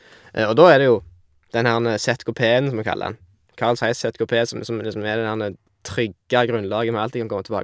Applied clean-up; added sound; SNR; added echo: none; none; none; none.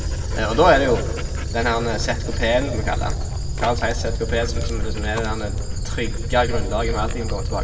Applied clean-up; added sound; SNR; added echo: none; Dog; 1 dB; reverberation time 1.1 s.